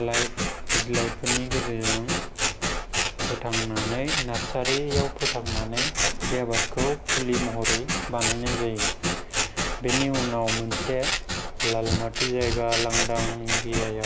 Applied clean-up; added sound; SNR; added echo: none; Scissors; -2 dB; none.